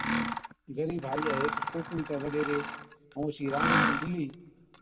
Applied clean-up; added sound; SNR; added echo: none; Mechanisms; -1 dB; reverberation time 0.3 s.